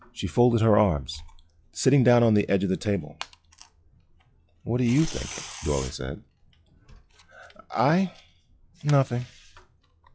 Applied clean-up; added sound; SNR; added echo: classical method log-MMSE.